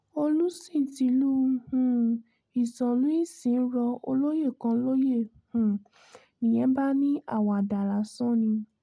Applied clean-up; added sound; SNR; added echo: none; none; none; none.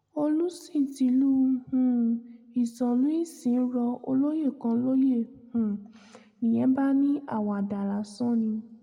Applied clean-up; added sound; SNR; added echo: none; none; none; reverberation time 0.9 s.